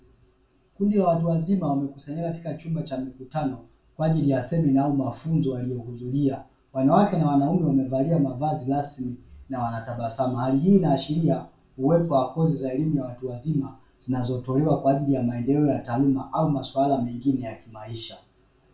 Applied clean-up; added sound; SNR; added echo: none; none; none; reverberation time 0.3 s.